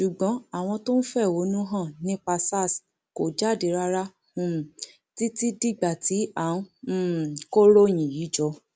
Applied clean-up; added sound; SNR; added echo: none; none; none; none.